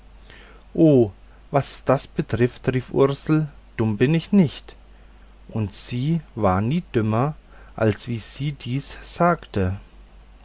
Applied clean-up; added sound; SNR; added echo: none; none; none; none.